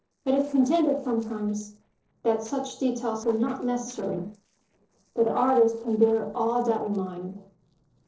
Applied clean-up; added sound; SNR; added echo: neural separator model SepFormer DNS4.